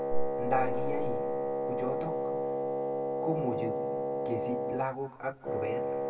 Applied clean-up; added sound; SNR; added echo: none; Wind instrument, woodwind instrument; -1 dB; reverberation time 1.2 s.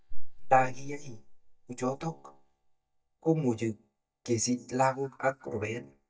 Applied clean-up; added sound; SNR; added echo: neural mask model DeepFilterNet 3.